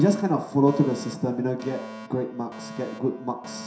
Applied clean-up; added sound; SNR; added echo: none; Alarm; 16 dB; reverberation time 0.7 s.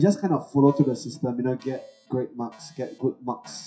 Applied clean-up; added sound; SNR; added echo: classical method WPE with log-MMSE.